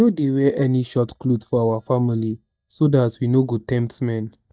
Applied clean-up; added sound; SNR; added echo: neural mask model DeepFilterNet 3.